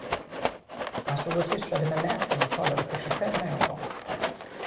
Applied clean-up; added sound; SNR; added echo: none; Rattle; -1 dB; reverberation time 0.9 s.